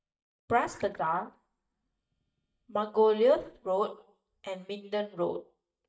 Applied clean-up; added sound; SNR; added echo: neural mask model DeepFilterNet 3.